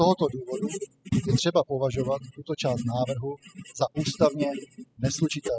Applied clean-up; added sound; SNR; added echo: classical method spectral subtraction.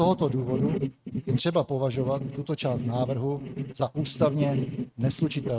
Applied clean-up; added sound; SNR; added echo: neural mask model RNNoise.